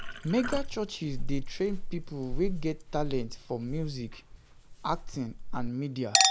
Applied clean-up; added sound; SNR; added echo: none; Chink, clink; -1 dB; none.